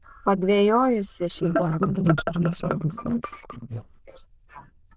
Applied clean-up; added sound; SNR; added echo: neural diffusion model UNIVERSE++.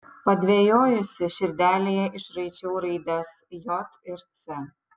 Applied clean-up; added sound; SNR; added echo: none; none; none; none.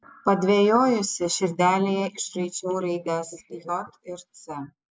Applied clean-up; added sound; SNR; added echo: neural mask model Resemble Enhance denoiser.